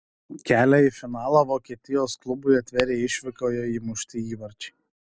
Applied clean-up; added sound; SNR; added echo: none; Tap / Glass; 17 dB; none.